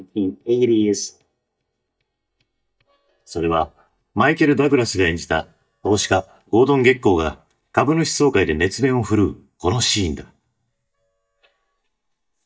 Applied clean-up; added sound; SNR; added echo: neural mask model DeepFilterNet 3.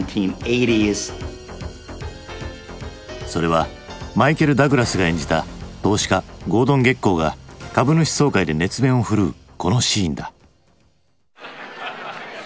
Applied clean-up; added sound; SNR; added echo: none; none; none; none.